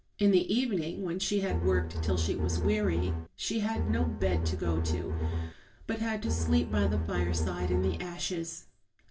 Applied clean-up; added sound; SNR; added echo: none; Bowed string instrument; -1 dB; reverberation time 0.2 s.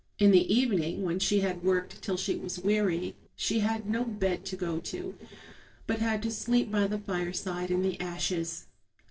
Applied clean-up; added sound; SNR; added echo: neural separator model SepFormer DNS4.